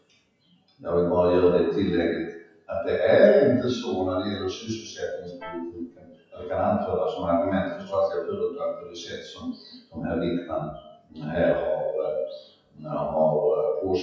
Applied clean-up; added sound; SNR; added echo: classical method WPE with log-MMSE.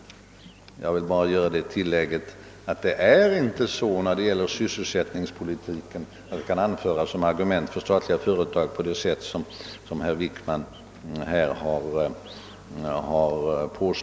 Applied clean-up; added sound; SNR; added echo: none; none; none; none.